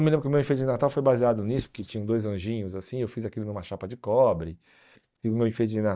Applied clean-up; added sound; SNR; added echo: neural mask model DeepFilterNet 3.